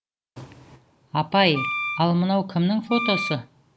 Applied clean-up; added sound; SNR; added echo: none; Wind instrument, woodwind instrument; 5 dB; none.